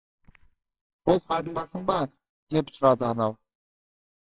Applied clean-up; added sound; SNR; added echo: neural separator model SepFormer WHAMR!.